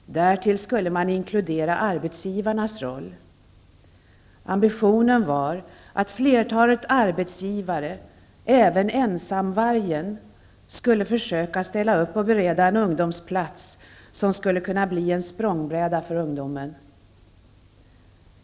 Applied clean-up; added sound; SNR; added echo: none; none; none; none.